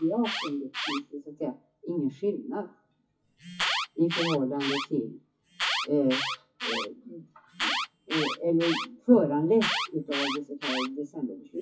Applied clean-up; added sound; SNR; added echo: classical method WPE with log-MMSE.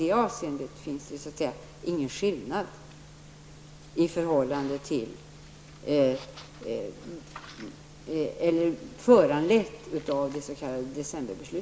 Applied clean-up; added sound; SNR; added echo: none; none; none; none.